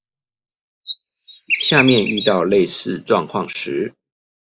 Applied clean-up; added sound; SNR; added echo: neural mask model Resemble Enhance denoiser.